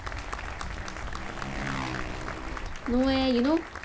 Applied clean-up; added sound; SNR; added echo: none; Motorcycle + Applause; 3 dB; none.